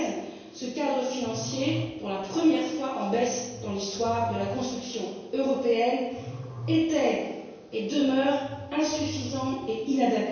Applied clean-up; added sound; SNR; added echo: none; Growling; 14 dB; reverberation time 1.0 s.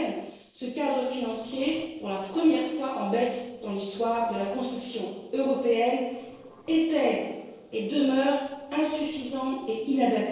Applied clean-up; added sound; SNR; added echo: neural separator model SepFormer DNS4.